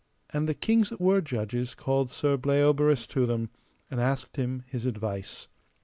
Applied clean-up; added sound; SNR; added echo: none; none; none; none.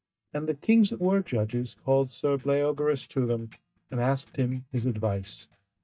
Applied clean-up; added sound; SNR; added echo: neural mask model DeepFilterNet 3.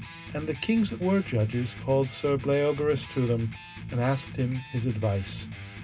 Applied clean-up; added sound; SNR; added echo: none; Electric guitar; 12 dB; reverberation time 0.2 s.